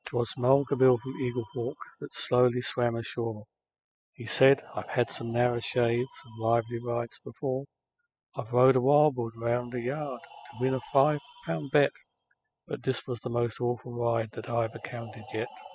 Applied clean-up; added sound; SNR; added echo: classical method spectral subtraction.